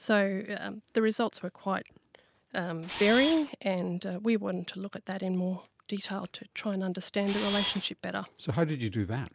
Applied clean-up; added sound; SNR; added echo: none; Camera; 4 dB; none.